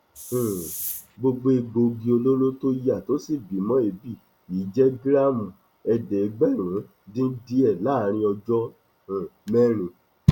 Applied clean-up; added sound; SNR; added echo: none; Hiss; 12 dB; none.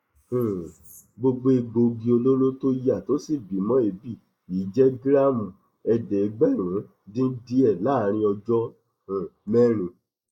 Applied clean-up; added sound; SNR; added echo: neural mask model Resemble Enhance denoiser.